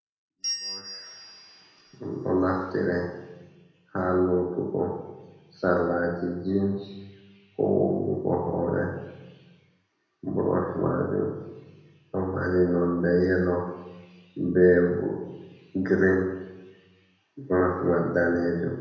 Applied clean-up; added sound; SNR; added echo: none; Bell; 12 dB; reverberation time 1.0 s.